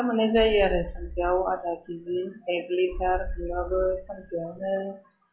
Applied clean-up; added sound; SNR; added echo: classical method log-MMSE.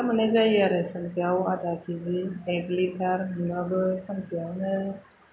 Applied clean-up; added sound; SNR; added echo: none; none; none; none.